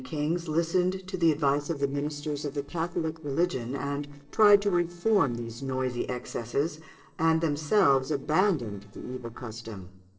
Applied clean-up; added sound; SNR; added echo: neural separator model SepFormer DNS4.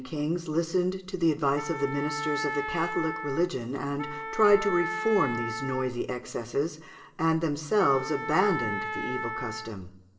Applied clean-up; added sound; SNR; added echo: none; Wind instrument, woodwind instrument; 6 dB; reverberation time 0.8 s.